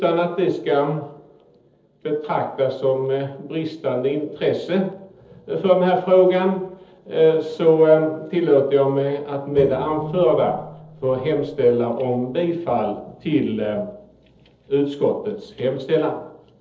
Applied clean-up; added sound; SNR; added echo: neural separator model SepFormer DNS4.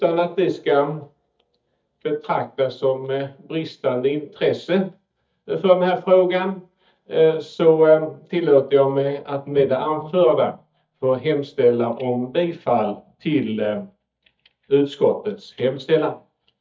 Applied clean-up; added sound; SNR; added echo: neural mask model DeepFilterNet 3.